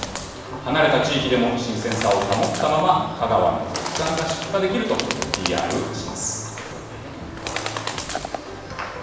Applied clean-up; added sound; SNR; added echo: none; Bird; 8 dB; reverberation time 1.1 s.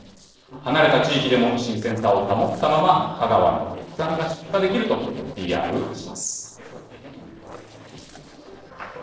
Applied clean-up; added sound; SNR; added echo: neural separator model SepFormer DNS4.